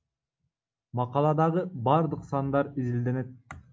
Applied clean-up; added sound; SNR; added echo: none; none; none; none.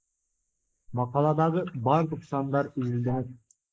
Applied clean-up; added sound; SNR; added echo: neural mask model Resemble Enhance denoiser.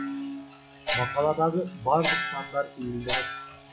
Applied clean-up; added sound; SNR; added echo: classical method log-MMSE.